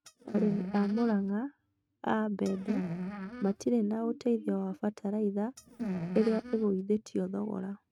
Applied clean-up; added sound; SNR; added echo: neural mask model RNNoise.